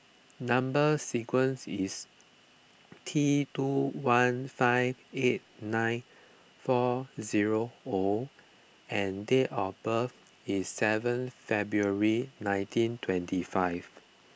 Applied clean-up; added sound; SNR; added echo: none; none; none; none.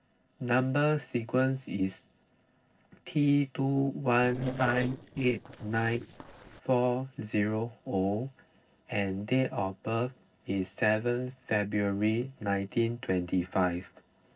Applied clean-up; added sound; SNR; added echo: neural separator model SepFormer DNS4.